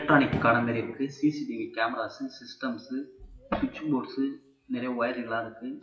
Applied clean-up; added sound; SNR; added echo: classical method WPE with log-MMSE.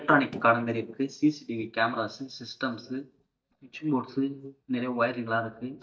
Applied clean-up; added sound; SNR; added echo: neural mask model DeepFilterNet 3.